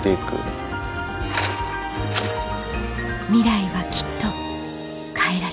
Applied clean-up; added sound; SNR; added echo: none; none; none; none.